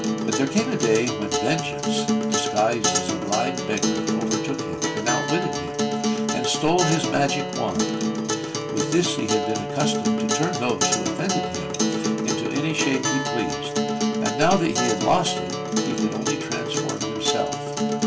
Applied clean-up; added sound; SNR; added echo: none; Acoustic guitar; -2 dB; reverberation time 0.2 s.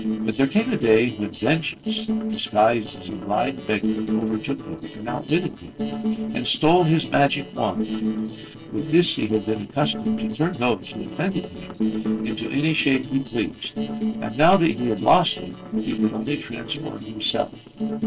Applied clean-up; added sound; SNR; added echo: neural separator model SepFormer DNS4.